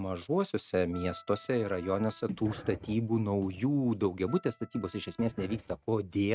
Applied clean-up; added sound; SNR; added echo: neural mask model RNNoise.